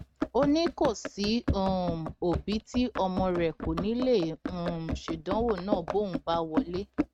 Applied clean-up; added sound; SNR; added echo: neural mask model RNNoise.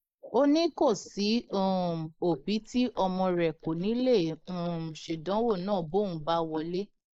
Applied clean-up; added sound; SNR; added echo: neural mask model Resemble Enhance denoiser.